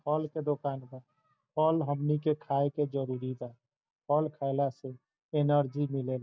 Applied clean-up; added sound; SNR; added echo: none; none; none; none.